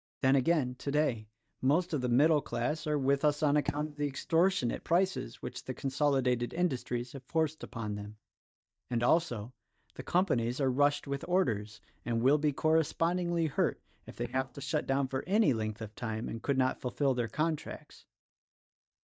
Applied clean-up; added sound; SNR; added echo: neural mask model DeepFilterNet 3.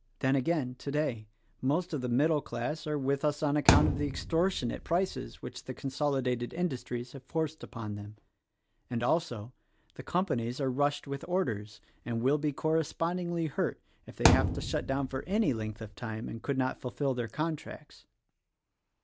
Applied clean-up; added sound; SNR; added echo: none; Thump, thud; -1 dB; none.